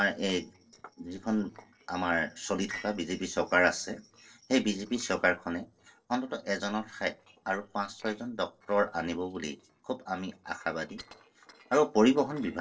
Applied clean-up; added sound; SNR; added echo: neural separator model SepFormer DNS4.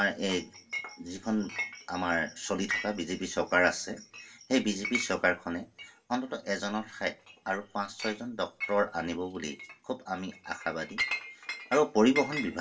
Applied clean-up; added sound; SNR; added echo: none; Chink, clink; 10 dB; reverberation time 0.2 s.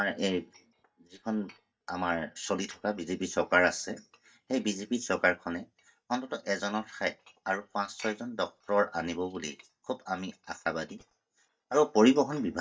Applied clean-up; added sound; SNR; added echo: neural mask model DeepFilterNet 3.